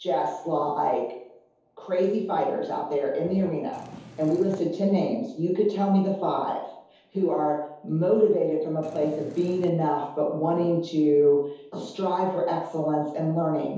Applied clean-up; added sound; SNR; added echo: none; Purr; 18 dB; reverberation time 0.8 s.